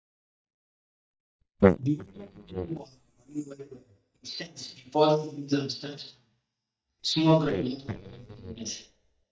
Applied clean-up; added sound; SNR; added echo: neural mask model DeepFilterNet 3.